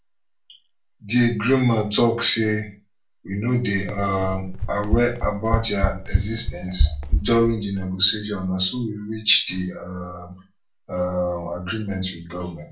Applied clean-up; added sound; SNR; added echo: none; Run; 0 dB; reverberation time 0.3 s.